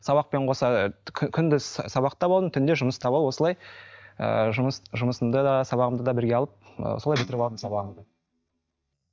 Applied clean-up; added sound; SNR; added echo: neural mask model DeepFilterNet 3.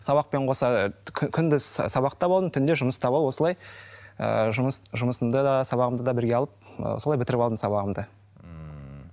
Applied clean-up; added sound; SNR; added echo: none; none; none; none.